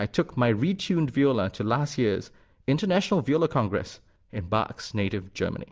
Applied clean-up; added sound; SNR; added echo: none; none; none; none.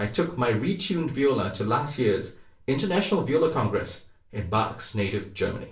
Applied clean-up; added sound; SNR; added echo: none; none; none; reverberation time 0.3 s.